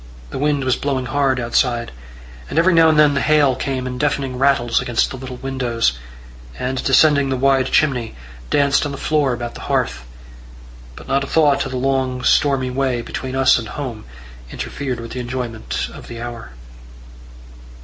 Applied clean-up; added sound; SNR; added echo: none; none; none; none.